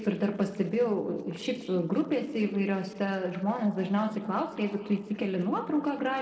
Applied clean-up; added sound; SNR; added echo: neural separator model SepFormer DNS4.